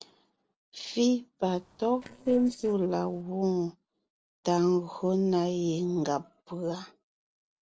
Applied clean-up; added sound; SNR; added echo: neural separator model SepFormer DNS4.